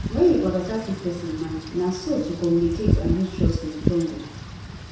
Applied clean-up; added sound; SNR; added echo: none; Wind / Rain; 3 dB; reverberation time 0.7 s.